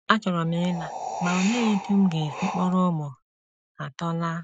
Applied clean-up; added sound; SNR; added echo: none; Wind; 9 dB; none.